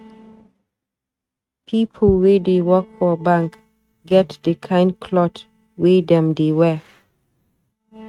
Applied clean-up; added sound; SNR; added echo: neural mask model RNNoise.